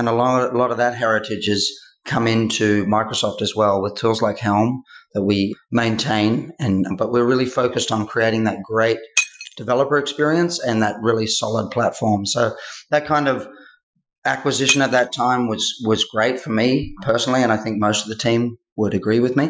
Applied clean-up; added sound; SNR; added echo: classical method Wiener filter.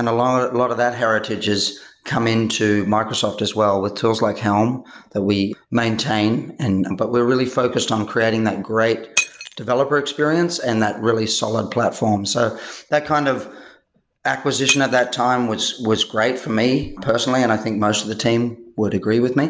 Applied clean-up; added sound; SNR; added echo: none; Shatter; 12 dB; none.